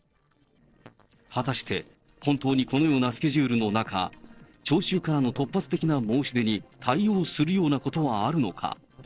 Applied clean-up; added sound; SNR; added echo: neural separator model SepFormer DNS4.